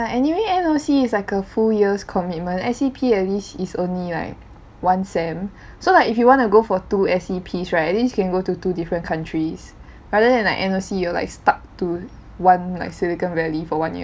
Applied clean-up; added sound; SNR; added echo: none; none; none; none.